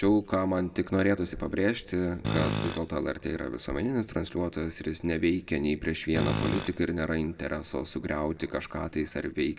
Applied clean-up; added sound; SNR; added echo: none; Tools; 4 dB; reverberation time 0.2 s.